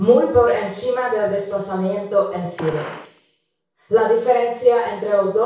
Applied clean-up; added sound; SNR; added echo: none; Gunshot, gunfire; 17 dB; reverberation time 0.6 s.